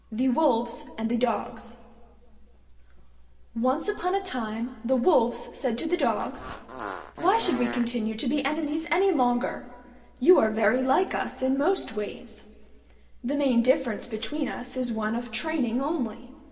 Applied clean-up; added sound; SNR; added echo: none; Fart; 10 dB; reverberation time 1.5 s.